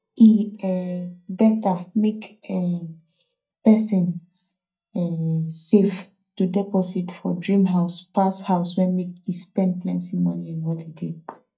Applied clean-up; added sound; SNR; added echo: neural mask model DeepFilterNet 3.